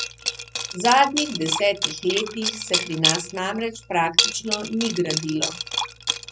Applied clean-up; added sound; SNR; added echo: none; Liquid; 2 dB; none.